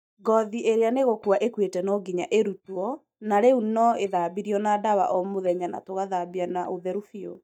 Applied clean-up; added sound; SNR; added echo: neural mask model DeepFilterNet 3.